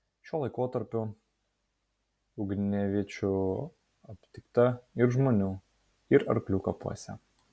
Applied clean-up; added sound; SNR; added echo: none; none; none; none.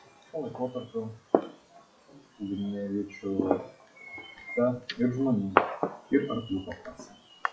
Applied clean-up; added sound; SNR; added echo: classical method WPE with log-MMSE.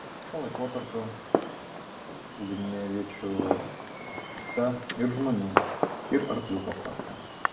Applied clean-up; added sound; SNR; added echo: none; Fireworks; 1 dB; reverberation time 0.5 s.